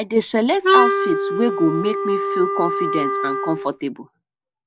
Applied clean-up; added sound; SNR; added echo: none; Wind instrument, woodwind instrument; -1 dB; none.